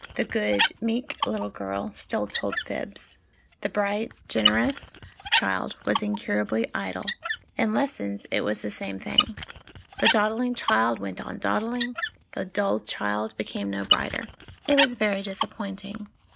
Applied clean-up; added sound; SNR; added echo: none; Squeak; 0 dB; none.